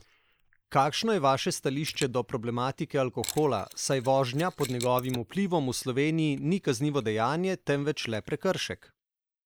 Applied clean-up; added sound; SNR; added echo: neural mask model Resemble Enhance denoiser.